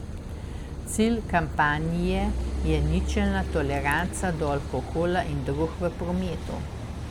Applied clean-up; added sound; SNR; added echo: none; Car passing by / Idling / Accelerating, revving, vroom; 3 dB; none.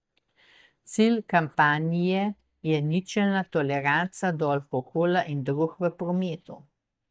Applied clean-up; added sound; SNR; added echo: neural mask model DeepFilterNet 3.